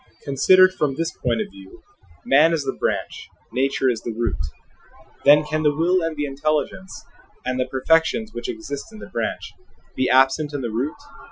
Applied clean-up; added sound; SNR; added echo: classical method Wiener filter.